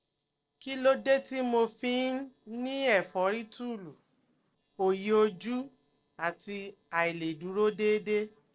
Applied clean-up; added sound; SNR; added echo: neural separator model SepFormer DNS4.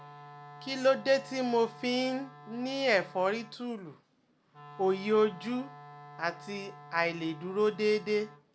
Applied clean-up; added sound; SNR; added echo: none; Wind instrument, woodwind instrument; 19 dB; none.